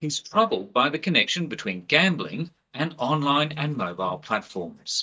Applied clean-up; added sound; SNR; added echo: neural mask model DeepFilterNet 3.